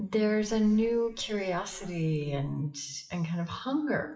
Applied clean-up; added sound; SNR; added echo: classical method WPE with log-MMSE.